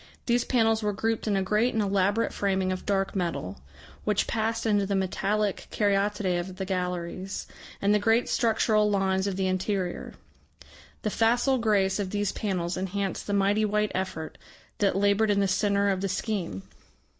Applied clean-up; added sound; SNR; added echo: none; none; none; none.